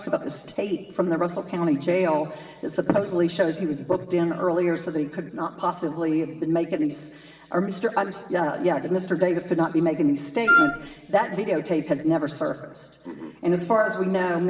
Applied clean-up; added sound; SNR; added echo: none; Wind instrument, woodwind instrument; -3 dB; reverberation time 1.6 s.